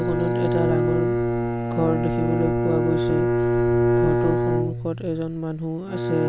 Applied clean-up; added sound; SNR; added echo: none; Bowed string instrument; -4 dB; none.